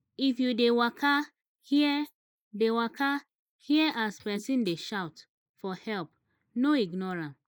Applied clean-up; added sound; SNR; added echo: neural mask model Resemble Enhance denoiser.